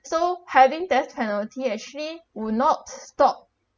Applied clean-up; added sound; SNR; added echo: none; none; none; none.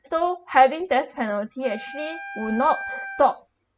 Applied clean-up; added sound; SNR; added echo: none; Wind instrument, woodwind instrument; 12 dB; none.